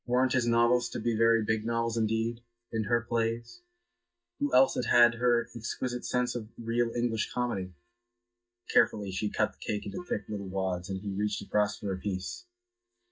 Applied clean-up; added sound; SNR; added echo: neural mask model DeepFilterNet 3.